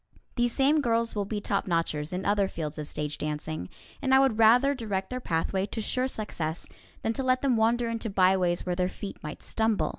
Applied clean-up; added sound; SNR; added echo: none; none; none; none.